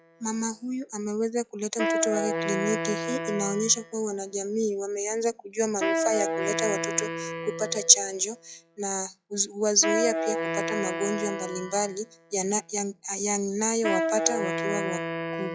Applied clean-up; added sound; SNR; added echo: classical method log-MMSE.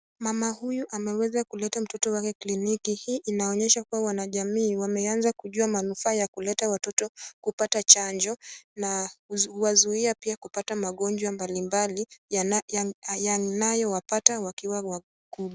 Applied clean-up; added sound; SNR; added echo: none; none; none; none.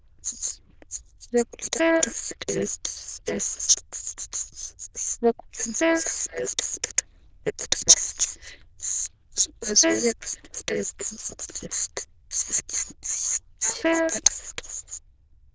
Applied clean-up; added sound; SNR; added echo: neural diffusion model UNIVERSE++.